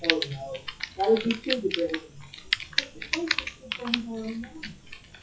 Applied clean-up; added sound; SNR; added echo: classical method WPE with log-MMSE.